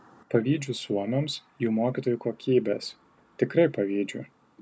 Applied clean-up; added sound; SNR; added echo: none; none; none; none.